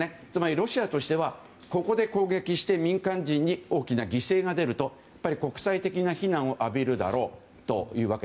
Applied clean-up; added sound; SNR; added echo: none; none; none; none.